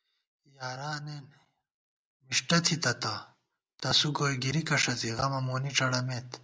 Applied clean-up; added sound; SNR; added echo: none; none; none; none.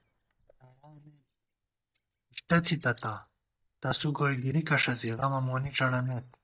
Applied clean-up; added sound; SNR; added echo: neural mask model DeepFilterNet 3.